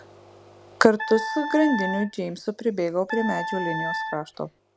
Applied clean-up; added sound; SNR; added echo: none; Wind instrument, woodwind instrument; 6 dB; none.